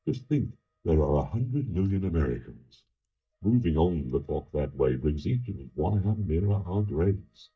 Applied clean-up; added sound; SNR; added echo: neural mask model DeepFilterNet 3.